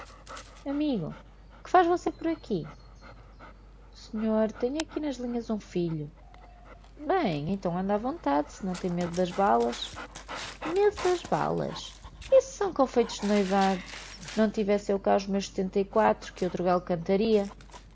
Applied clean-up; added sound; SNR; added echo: none; Dog; 16 dB; none.